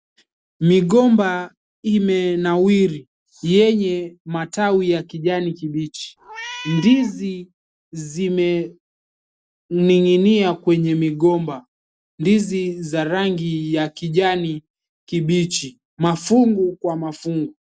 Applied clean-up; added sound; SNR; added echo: none; Meow; 14 dB; none.